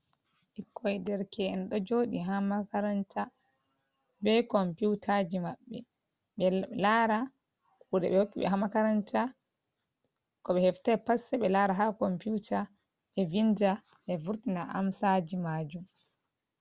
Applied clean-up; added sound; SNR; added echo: none; none; none; none.